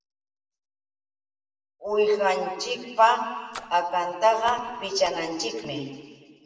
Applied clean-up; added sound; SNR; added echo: neural separator model SepFormer DNS4.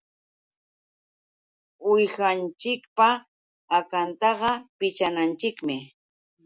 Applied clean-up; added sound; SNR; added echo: none; none; none; none.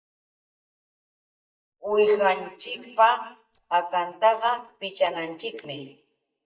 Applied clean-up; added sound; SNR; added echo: neural mask model DeepFilterNet 3.